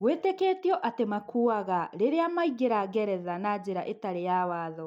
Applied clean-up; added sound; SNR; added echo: none; none; none; none.